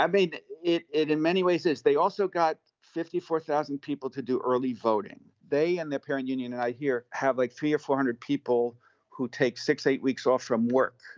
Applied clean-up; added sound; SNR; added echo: none; none; none; none.